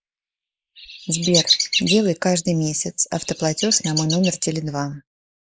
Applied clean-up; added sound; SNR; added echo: neural mask model Resemble Enhance denoiser.